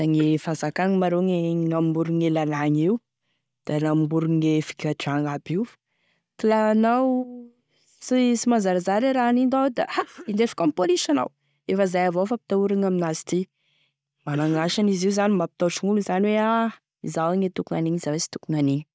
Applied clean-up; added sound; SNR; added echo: neural mask model DeepFilterNet 3.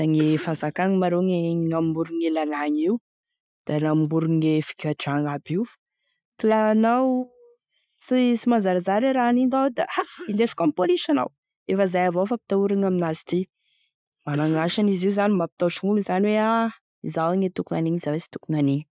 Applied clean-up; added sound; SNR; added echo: classical method Wiener filter.